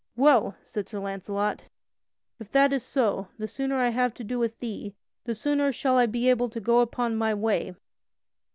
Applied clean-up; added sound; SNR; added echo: none; none; none; none.